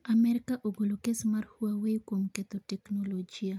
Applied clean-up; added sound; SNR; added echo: none; none; none; none.